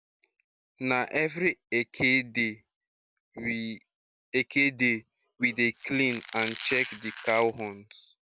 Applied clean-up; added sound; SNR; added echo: none; Squeak; 10 dB; none.